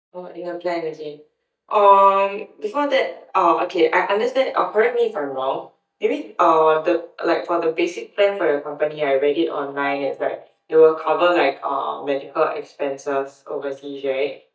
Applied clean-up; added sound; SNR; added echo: neural mask model DeepFilterNet 3.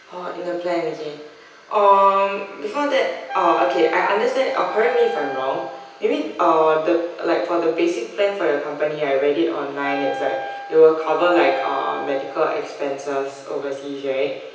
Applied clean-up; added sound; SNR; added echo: none; Wind instrument, woodwind instrument; 11 dB; reverberation time 0.9 s.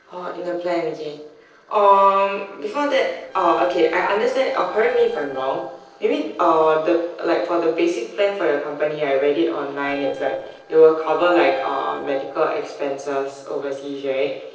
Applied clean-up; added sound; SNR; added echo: neural separator model SepFormer DNS4.